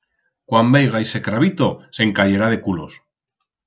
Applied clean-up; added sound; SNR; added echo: none; none; none; none.